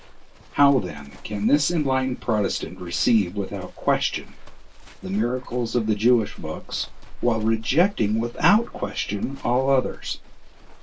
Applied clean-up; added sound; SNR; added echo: none; Livestock, farm animals, working animals; 12 dB; reverberation time 0.1 s.